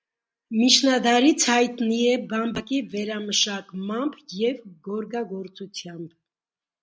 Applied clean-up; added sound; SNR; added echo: none; none; none; none.